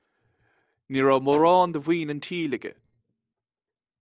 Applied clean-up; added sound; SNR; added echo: neural separator model SepFormer DNS4.